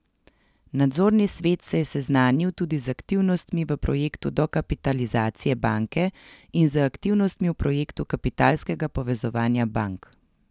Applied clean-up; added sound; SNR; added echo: none; none; none; none.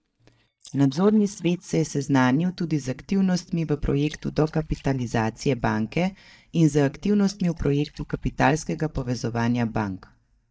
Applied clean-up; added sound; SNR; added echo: neural mask model DeepFilterNet 3.